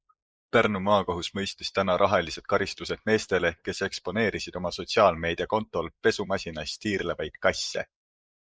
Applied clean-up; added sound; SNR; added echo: neural mask model Resemble Enhance denoiser.